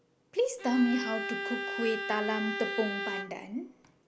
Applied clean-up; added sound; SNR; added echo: none; Bowed string instrument; 4 dB; none.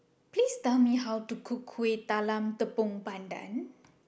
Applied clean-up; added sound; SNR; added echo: none; none; none; none.